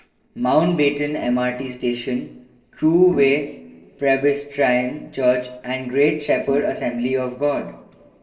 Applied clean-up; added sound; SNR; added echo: neural separator model SepFormer DNS4.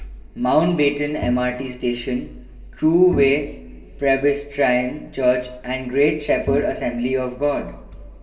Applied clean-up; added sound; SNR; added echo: none; Bowed string instrument; 12 dB; reverberation time 2.4 s.